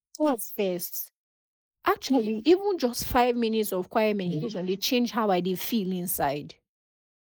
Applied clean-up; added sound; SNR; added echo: neural mask model Resemble Enhance denoiser.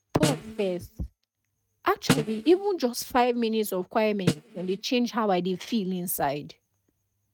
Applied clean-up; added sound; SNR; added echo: neural mask model RNNoise.